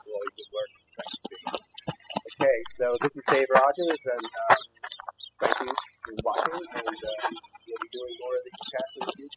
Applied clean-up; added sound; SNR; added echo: classical method spectral subtraction.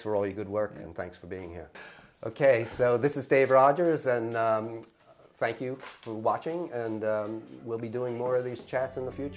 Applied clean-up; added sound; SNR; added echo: none; none; none; none.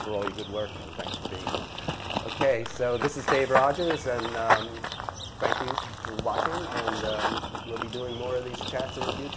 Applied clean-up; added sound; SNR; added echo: none; Run / Bird vocalization, bird call, bird song; 1 dB; none.